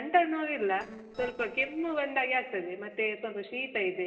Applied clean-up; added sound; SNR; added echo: neural separator model SepFormer DNS4.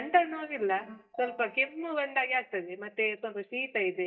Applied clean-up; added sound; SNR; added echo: neural mask model DeepFilterNet 3.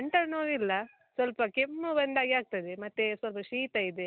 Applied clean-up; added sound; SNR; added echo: none; none; none; none.